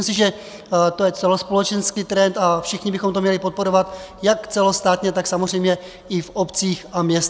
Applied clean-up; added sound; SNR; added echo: none; none; none; none.